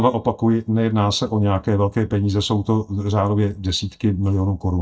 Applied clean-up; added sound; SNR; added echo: neural mask model DeepFilterNet 3.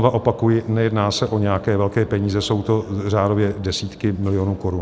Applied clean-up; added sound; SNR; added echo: none; none; none; none.